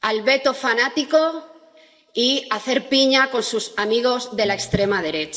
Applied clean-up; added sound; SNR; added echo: none; none; none; reverberation time 1.3 s.